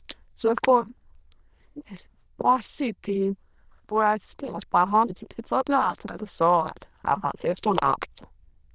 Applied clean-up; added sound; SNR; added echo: neural diffusion model UNIVERSE++.